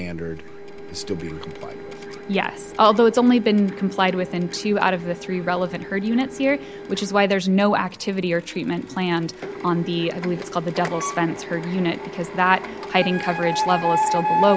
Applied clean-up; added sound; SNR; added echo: none; Printer; 8 dB; none.